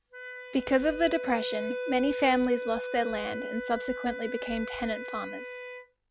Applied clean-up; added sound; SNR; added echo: none; Wind instrument, woodwind instrument; 6 dB; none.